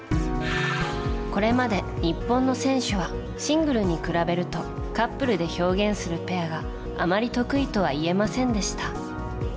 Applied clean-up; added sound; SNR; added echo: none; none; none; none.